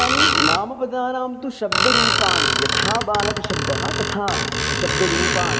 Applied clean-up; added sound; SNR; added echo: none; Screech; -4 dB; none.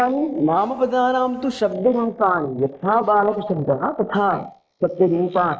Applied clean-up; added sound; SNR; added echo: neural mask model Resemble Enhance denoiser.